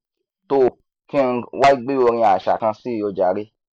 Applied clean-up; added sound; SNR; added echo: neural mask model Resemble Enhance denoiser.